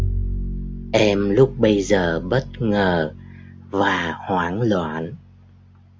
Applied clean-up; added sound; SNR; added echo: none; Bowed string instrument; 9 dB; none.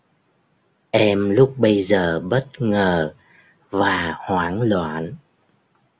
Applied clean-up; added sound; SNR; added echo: none; none; none; none.